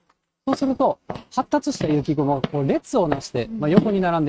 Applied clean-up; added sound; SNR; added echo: neural mask model RNNoise.